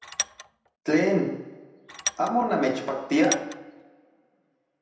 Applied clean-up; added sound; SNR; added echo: none; Tools; 7 dB; reverberation time 0.8 s.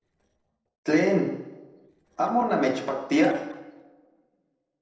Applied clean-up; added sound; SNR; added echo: neural separator model SepFormer DNS4.